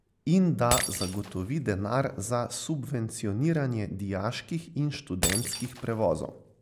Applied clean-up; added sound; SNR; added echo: none; Shatter; 9 dB; none.